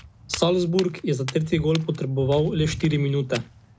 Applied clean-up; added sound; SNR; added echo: none; Walk, footsteps; 14 dB; none.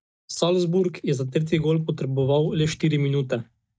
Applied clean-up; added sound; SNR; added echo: neural mask model DeepFilterNet 3.